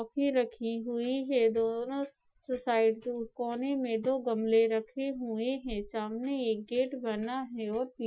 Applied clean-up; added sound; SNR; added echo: classical method Wiener filter.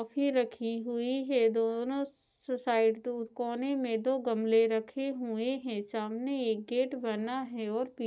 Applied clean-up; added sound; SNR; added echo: none; none; none; none.